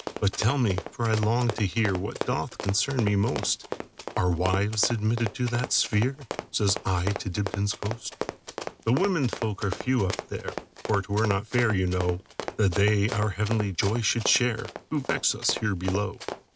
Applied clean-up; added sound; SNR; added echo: none; Run; 10 dB; none.